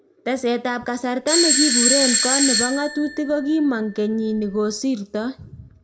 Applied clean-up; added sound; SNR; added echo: none; Bell / Doorbell; -1 dB; reverberation time 0.4 s.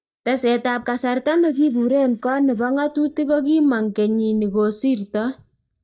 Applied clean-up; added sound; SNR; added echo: neural mask model DeepFilterNet 3.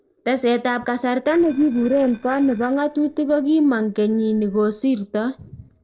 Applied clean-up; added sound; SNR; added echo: neural separator model SepFormer DNS4.